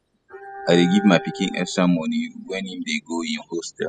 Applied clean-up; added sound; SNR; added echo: classical method spectral subtraction.